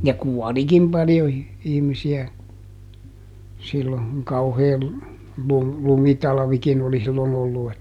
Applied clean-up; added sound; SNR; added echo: none; none; none; none.